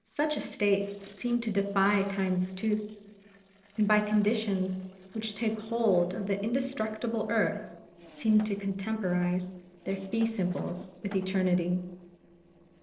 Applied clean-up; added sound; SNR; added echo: neural separator model SepFormer DNS4.